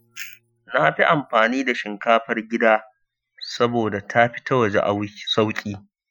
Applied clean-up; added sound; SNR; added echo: classical method Wiener filter.